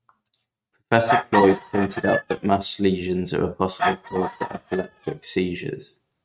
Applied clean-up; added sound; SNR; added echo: neural mask model RNNoise.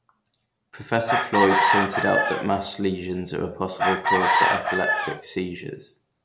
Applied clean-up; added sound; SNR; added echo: none; Chicken, rooster; -3 dB; none.